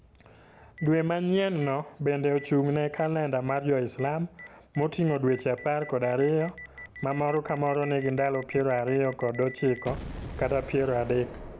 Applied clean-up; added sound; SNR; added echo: none; Boom; 17 dB; none.